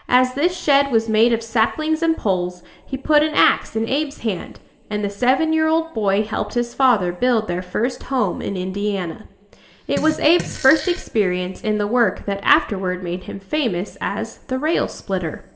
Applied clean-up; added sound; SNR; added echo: none; Fart; 13 dB; reverberation time 2.0 s.